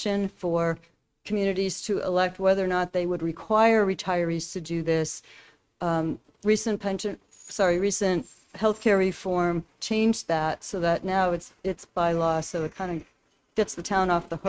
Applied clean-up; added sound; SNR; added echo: neural mask model RNNoise.